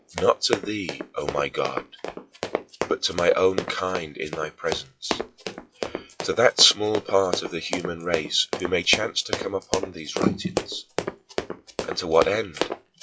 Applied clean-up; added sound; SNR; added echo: classical method log-MMSE.